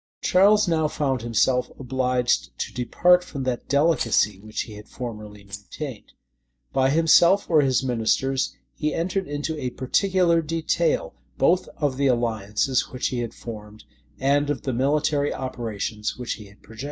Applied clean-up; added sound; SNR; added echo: neural mask model DeepFilterNet 3.